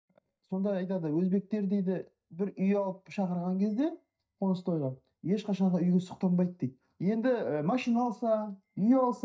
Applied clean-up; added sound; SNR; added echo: neural mask model DeepFilterNet 3.